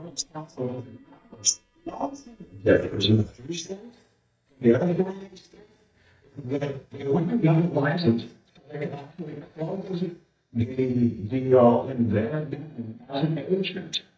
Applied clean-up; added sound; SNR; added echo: neural mask model DeepFilterNet 3.